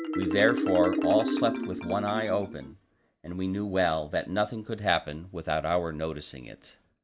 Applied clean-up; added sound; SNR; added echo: none; Marimba, xylophone; 5 dB; none.